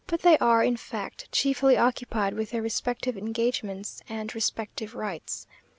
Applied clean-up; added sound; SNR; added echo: none; none; none; none.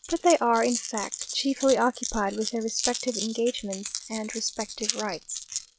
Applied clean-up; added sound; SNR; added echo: classical method log-MMSE.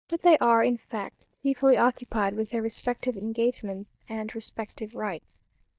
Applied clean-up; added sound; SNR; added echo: neural mask model DeepFilterNet 3.